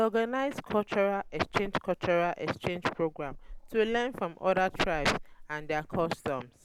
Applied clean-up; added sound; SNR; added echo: none; Meow / Purr; 16 dB; none.